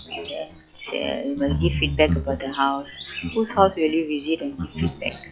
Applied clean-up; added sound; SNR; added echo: classical method log-MMSE.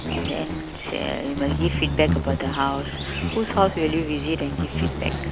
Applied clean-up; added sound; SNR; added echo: none; Insect; 1 dB; none.